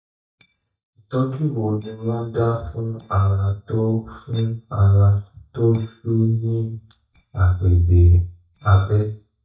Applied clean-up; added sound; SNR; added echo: neural mask model DeepFilterNet 3.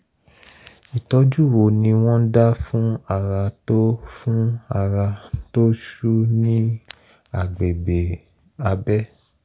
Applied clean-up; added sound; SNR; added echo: none; none; none; none.